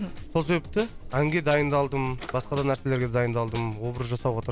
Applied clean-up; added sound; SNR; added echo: none; Snare drum + Drawer open or close; 14 dB; none.